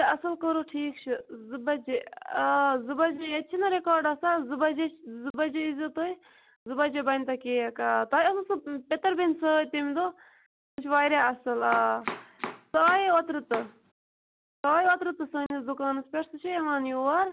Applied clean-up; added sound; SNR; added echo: none; Domestic sounds, home sounds; 11 dB; none.